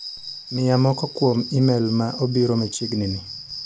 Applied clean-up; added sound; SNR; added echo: none; Cricket; 13 dB; none.